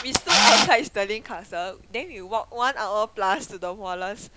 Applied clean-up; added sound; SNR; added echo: none; Camera; 1 dB; none.